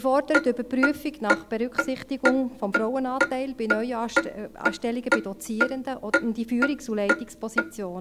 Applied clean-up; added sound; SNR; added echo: none; Clock; 1 dB; none.